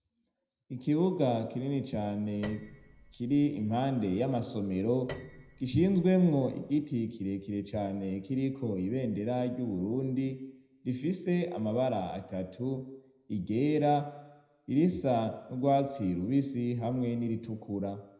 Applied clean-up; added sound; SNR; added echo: none; Piano; 19 dB; reverberation time 0.7 s.